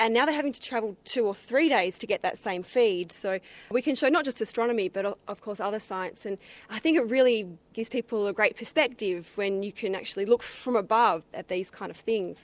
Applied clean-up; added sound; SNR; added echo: none; none; none; none.